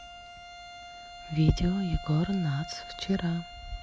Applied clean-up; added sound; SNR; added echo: none; Bowed string instrument; 14 dB; none.